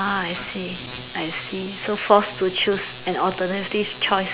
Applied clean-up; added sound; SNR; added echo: none; none; none; none.